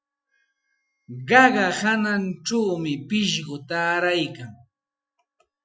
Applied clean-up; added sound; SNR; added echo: classical method Wiener filter.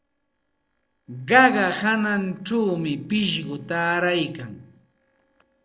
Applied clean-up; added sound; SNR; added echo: neural separator model SepFormer DNS4.